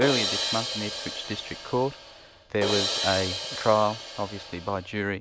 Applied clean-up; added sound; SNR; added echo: none; Crash cymbal; 4 dB; none.